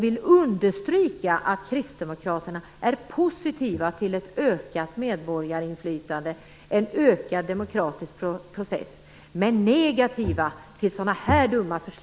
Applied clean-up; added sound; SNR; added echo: none; none; none; none.